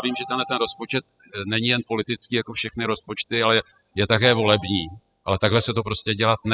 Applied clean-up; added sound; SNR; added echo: classical method spectral subtraction.